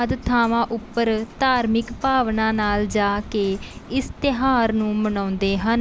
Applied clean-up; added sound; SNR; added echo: none; none; none; none.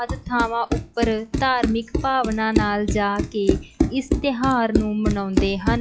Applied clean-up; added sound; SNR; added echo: classical method log-MMSE.